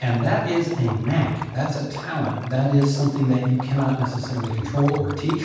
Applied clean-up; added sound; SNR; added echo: none; Liquid; 14 dB; reverberation time 1.2 s.